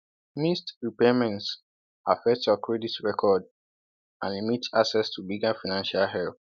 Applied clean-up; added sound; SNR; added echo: none; none; none; none.